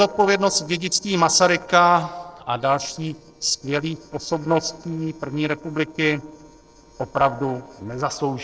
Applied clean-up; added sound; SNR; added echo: neural separator model SepFormer DNS4.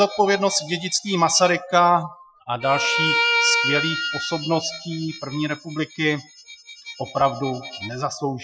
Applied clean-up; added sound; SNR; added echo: classical method Wiener filter.